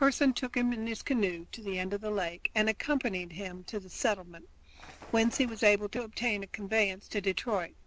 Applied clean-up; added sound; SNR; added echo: none; Bird; 18 dB; none.